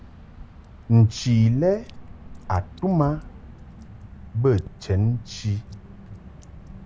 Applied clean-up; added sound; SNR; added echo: none; Drip / Water; 17 dB; none.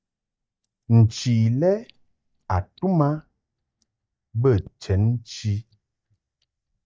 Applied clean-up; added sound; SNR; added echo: neural mask model DeepFilterNet 3.